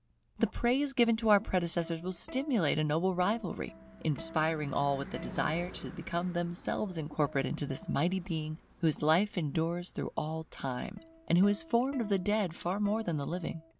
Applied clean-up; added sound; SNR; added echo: none; Car passing by / Engine / Truck + Plucked string instrument; 19 dB; none.